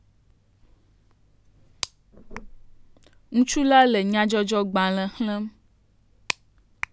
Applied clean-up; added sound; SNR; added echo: none; none; none; none.